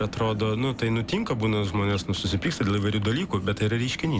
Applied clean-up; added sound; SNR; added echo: none; Vehicle; 15 dB; none.